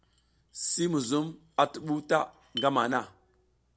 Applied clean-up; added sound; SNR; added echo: none; Chink, clink; 18 dB; none.